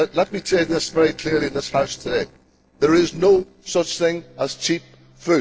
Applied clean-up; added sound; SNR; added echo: neural separator model SepFormer DNS4.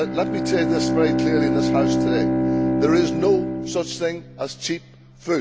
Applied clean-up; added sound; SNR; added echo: none; Bowed string instrument; -2 dB; none.